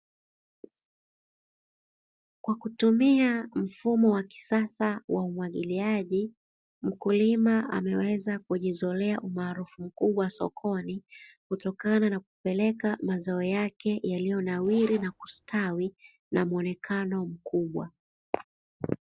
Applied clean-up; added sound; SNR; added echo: neural separator model SepFormer DNS4.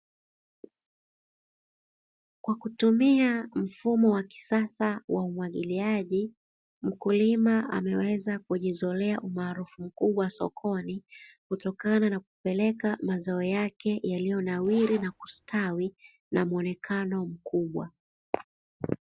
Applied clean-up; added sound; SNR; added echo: none; Zipper (clothing); 19 dB; none.